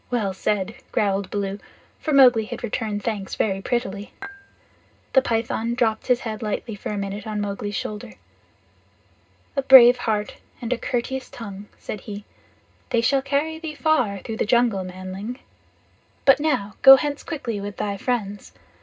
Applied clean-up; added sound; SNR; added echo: none; Dishes, pots, and pans / Chink, clink; 15 dB; reverberation time 0.2 s.